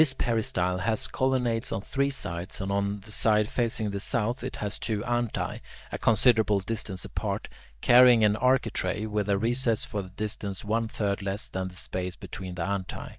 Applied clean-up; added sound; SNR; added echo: neural mask model DeepFilterNet 3.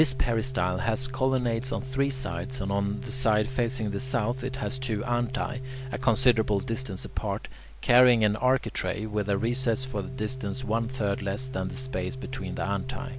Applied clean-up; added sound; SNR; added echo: none; Organ; 9 dB; none.